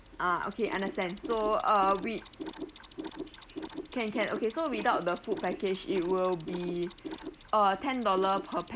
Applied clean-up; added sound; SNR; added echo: none; Mechanisms; 11 dB; none.